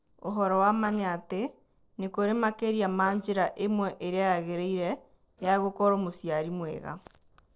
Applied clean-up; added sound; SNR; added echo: neural separator model SepFormer DNS4.